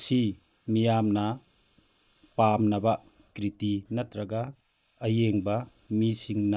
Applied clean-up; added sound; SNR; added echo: neural mask model Resemble Enhance denoiser.